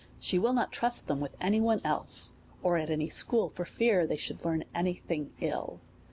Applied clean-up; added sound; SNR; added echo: none; none; none; none.